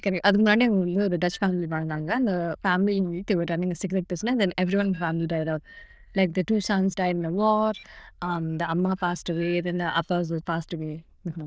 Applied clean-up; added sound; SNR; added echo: neural diffusion model UNIVERSE++.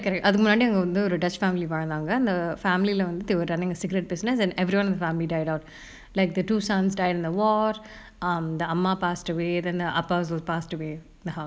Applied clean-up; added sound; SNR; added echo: none; none; none; none.